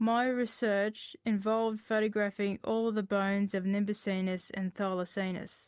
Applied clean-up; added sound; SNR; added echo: none; none; none; none.